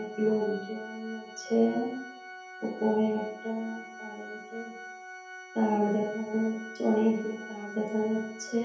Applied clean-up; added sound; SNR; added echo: none; Organ; 14 dB; reverberation time 0.9 s.